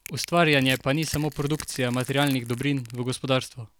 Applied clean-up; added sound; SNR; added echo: none; Crushing; 17 dB; none.